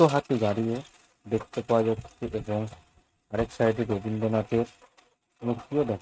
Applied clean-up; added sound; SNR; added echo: neural mask model RNNoise.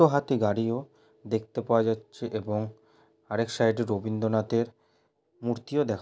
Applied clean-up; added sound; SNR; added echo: none; none; none; none.